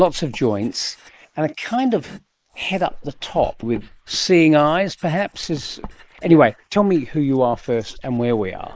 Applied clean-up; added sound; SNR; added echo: neural mask model Resemble Enhance denoiser.